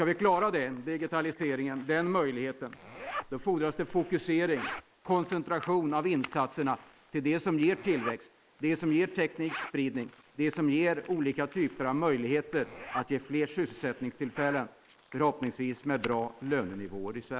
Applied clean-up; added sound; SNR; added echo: neural mask model Resemble Enhance denoiser.